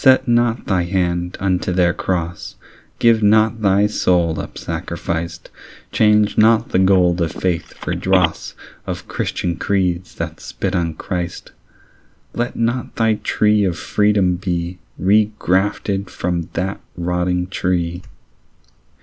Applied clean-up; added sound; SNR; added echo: none; Telephone; 11 dB; none.